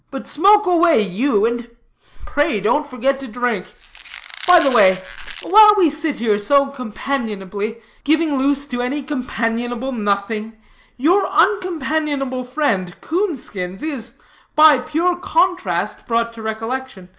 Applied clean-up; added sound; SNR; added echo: none; Squeak; 13 dB; none.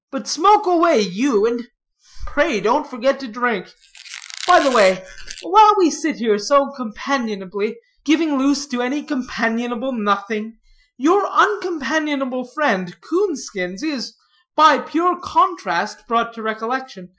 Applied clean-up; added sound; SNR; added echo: classical method Wiener filter.